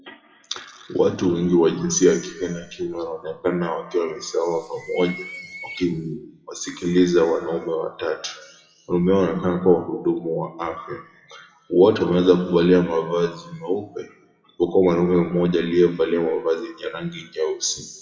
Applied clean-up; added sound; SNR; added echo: classical method WPE with log-MMSE.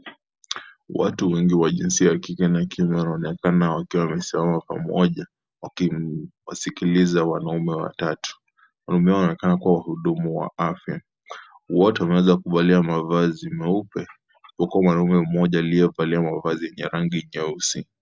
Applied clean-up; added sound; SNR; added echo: none; none; none; none.